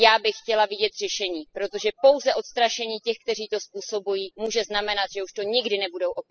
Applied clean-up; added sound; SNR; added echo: classical method spectral subtraction.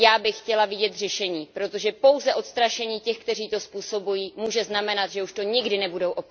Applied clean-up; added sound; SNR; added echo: none; none; none; none.